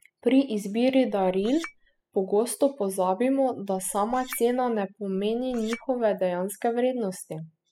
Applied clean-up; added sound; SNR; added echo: classical method spectral subtraction.